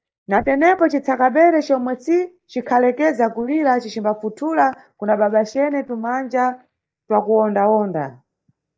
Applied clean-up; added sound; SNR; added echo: neural mask model DeepFilterNet 3.